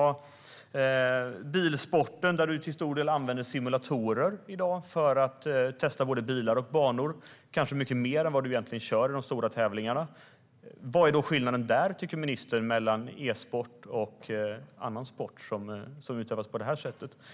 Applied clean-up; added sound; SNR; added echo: none; none; none; none.